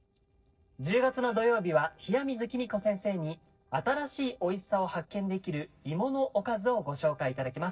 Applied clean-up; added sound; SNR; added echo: neural separator model SepFormer DNS4.